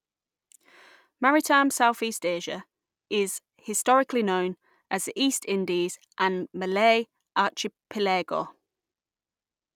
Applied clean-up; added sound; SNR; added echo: none; none; none; none.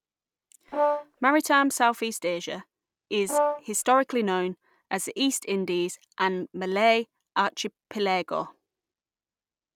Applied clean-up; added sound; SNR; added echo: none; Brass instrument; 1 dB; none.